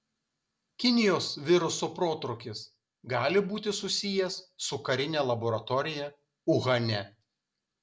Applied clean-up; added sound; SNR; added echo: none; none; none; none.